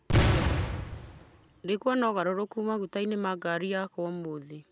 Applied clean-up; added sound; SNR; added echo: none; Boom; -4 dB; none.